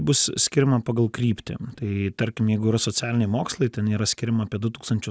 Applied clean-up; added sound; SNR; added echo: none; none; none; none.